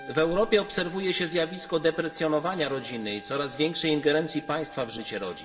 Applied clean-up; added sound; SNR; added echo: none; Trumpet; 19 dB; reverberation time 2.1 s.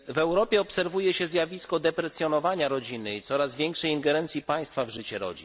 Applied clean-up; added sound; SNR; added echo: none; none; none; none.